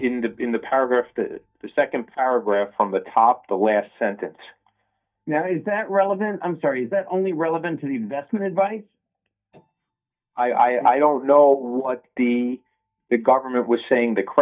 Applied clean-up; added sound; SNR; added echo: neural mask model DeepFilterNet 3.